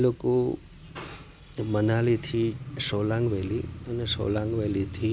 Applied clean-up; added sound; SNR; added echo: none; none; none; none.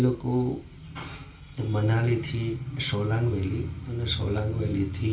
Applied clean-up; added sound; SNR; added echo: none; none; none; reverberation time 0.3 s.